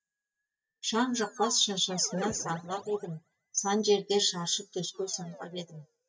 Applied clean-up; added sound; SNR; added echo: neural mask model DeepFilterNet 3.